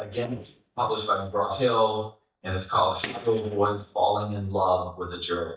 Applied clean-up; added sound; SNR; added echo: neural mask model DeepFilterNet 3.